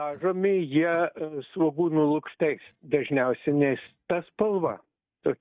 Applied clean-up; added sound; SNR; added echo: neural mask model DeepFilterNet 3.